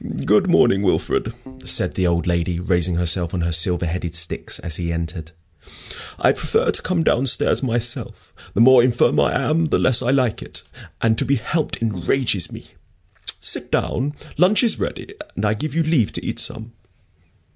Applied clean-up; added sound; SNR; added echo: none; Keyboard (musical); 19 dB; none.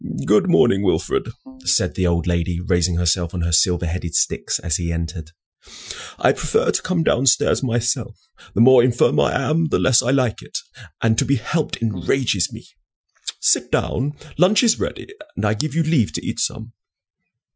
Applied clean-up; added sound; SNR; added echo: classical method Wiener filter.